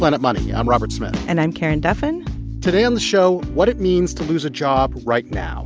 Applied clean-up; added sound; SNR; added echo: none; none; none; none.